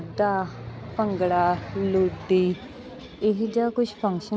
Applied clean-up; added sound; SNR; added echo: none; none; none; none.